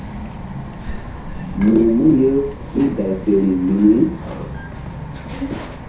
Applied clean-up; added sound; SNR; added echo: none; Bird vocalization, bird call, bird song; 10 dB; reverberation time 0.6 s.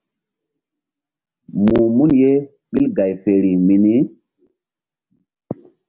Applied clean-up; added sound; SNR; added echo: none; none; none; none.